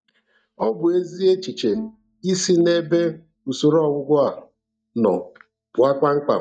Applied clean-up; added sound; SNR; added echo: neural mask model DeepFilterNet 3.